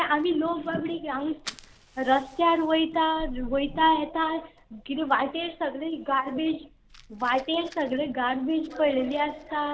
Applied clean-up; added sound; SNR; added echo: none; Fire; 19 dB; none.